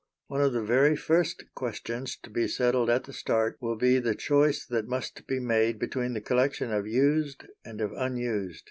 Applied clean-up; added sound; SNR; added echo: none; none; none; none.